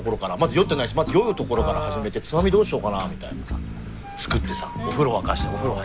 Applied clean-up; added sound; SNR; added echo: none; Boat, Water vehicle; 18 dB; none.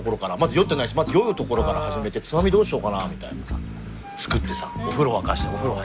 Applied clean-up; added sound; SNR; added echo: none; none; none; none.